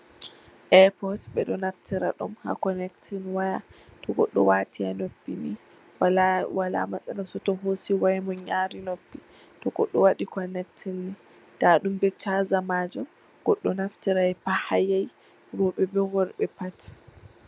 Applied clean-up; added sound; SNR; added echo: none; none; none; none.